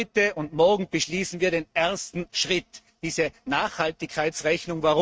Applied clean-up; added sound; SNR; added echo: neural mask model RNNoise.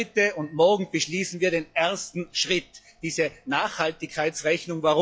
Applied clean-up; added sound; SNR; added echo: classical method log-MMSE.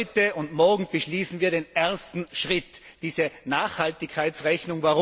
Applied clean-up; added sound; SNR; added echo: none; none; none; none.